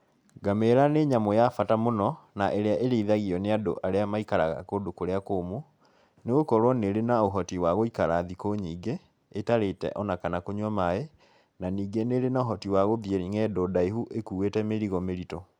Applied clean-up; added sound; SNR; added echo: none; none; none; none.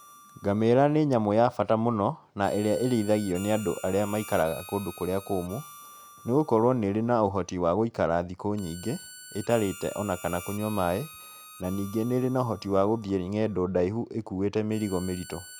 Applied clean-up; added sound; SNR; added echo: none; Harmonica; 20 dB; none.